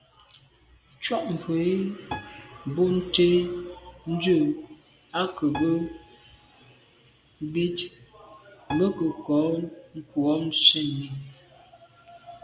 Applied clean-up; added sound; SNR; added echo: none; Piano; 17 dB; none.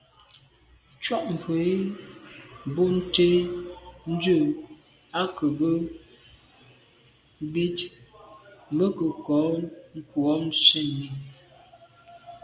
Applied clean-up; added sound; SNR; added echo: none; none; none; none.